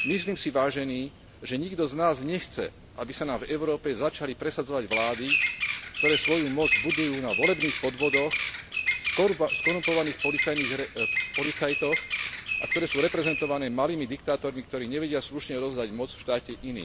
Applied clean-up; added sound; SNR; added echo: none; Bird vocalization, bird call, bird song; 3 dB; none.